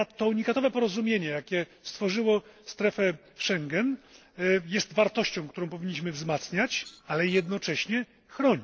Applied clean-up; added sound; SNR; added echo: neural separator model SepFormer DNS4.